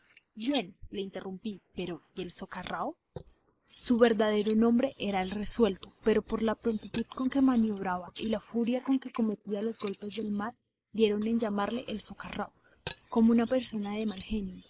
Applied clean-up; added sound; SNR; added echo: neural mask model Resemble Enhance denoiser.